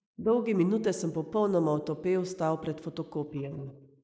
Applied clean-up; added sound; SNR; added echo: neural mask model Resemble Enhance denoiser.